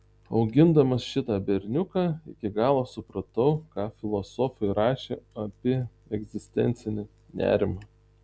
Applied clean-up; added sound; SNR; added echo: none; none; none; none.